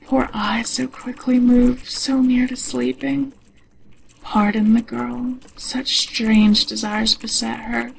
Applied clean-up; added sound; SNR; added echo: neural separator model SepFormer DNS4.